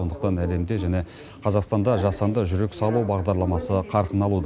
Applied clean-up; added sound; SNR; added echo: none; Brass instrument; 19 dB; none.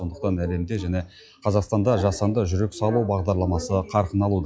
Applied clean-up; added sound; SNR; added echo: classical method log-MMSE.